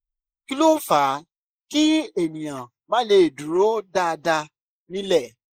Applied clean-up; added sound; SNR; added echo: neural mask model Resemble Enhance denoiser.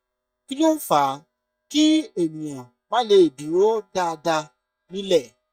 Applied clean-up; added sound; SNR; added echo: neural mask model DeepFilterNet 3.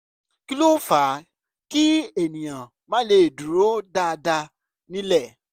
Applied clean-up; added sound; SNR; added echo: none; none; none; none.